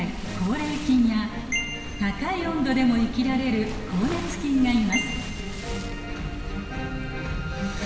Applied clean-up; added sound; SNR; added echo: none; Waves, surf; 13 dB; reverberation time 2.1 s.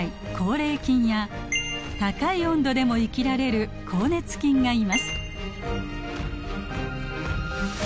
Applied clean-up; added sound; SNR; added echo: none; none; none; none.